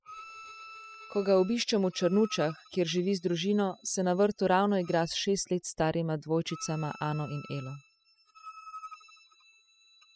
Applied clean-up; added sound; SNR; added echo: classical method spectral subtraction.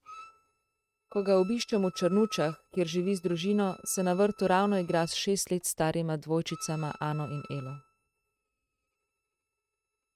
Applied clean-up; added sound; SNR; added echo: neural mask model RNNoise.